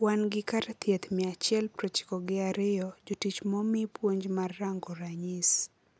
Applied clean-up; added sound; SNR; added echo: none; none; none; none.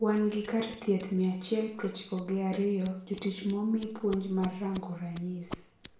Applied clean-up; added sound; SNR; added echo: none; Scissors; 15 dB; reverberation time 0.5 s.